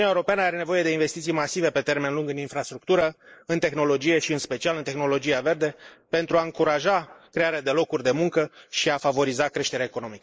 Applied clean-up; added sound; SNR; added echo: neural mask model Resemble Enhance denoiser.